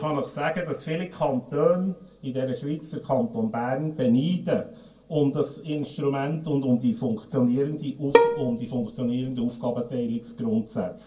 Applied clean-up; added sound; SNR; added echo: none; Bowed string instrument; -2 dB; reverberation time 0.2 s.